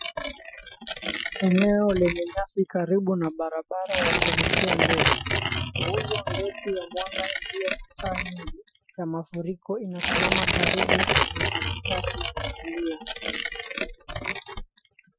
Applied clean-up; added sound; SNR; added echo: classical method Wiener filter.